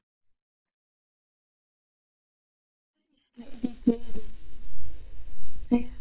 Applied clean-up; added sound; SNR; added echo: neural mask model DeepFilterNet 3.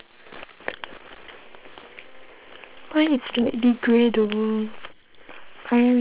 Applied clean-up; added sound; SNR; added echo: neural separator model SepFormer WHAM!.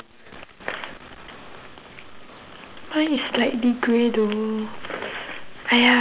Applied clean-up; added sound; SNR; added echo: none; none; none; none.